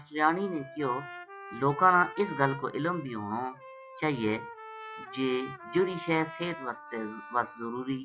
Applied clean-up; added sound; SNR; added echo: classical method log-MMSE.